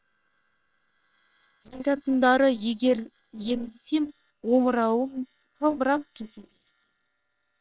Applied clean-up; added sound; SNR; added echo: neural separator model SepFormer WHAM!.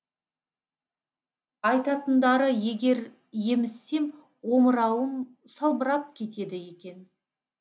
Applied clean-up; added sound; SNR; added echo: none; none; none; none.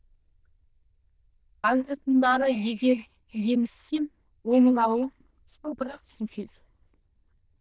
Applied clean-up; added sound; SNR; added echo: neural diffusion model UNIVERSE++.